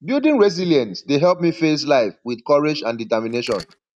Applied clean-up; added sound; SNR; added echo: neural mask model RNNoise.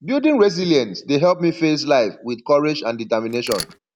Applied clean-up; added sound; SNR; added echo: none; Mechanisms; 13 dB; none.